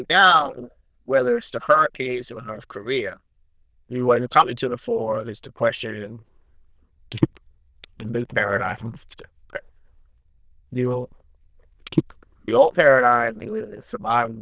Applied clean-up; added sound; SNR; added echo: neural diffusion model UNIVERSE++.